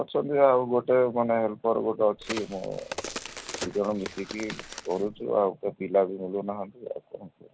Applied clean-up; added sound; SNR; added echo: none; Crack; 12 dB; none.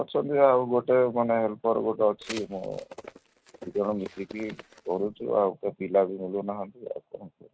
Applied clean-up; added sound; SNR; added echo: neural mask model RNNoise.